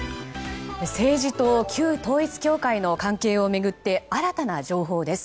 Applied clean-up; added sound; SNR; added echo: none; none; none; none.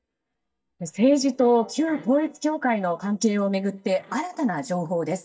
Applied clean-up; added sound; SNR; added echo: neural mask model DeepFilterNet 3.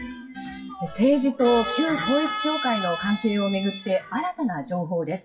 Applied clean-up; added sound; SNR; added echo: classical method WPE with log-MMSE.